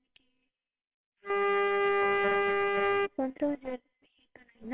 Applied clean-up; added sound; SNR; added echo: neural separator model SepFormer WHAMR!.